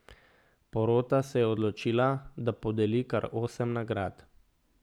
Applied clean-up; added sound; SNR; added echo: none; none; none; none.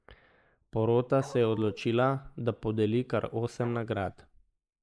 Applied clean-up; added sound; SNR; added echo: neural mask model Resemble Enhance denoiser.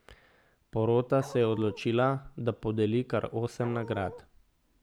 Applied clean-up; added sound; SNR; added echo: none; Dog; 14 dB; none.